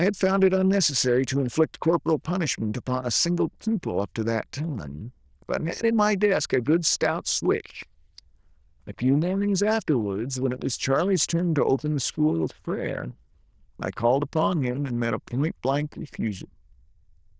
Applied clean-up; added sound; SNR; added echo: neural diffusion model UNIVERSE++.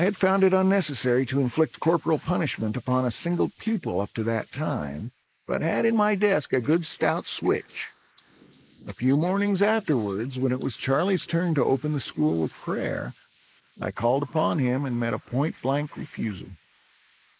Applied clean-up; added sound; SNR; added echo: neural mask model Resemble Enhance denoiser.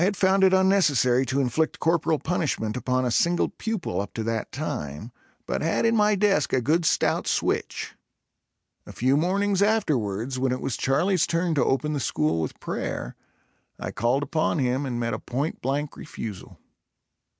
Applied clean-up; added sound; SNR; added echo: none; none; none; none.